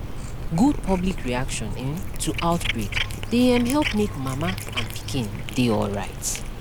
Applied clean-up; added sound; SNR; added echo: none; Cat; 4 dB; none.